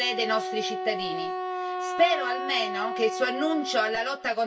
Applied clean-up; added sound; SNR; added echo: none; Wind instrument, woodwind instrument; 4 dB; reverberation time 0.2 s.